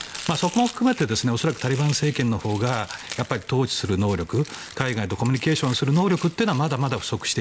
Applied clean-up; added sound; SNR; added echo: none; Domestic sounds, home sounds; 17 dB; none.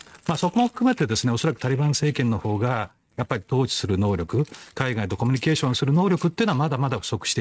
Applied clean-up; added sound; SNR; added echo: neural mask model RNNoise.